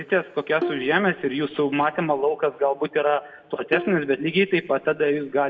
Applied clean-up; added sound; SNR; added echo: none; Bowed string instrument; 12 dB; reverberation time 1.1 s.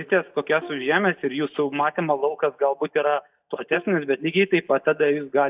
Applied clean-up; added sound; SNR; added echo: neural mask model DeepFilterNet 3.